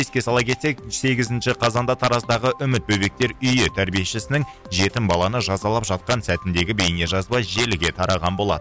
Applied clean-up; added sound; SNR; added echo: none; none; none; none.